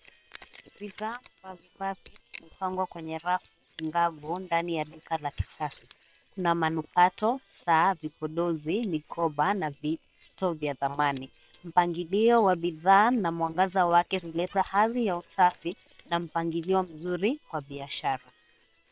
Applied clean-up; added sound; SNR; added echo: neural separator model SepFormer WHAM!.